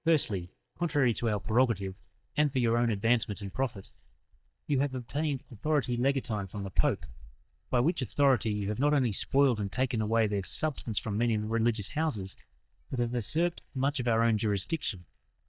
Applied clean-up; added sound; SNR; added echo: neural mask model DeepFilterNet 3.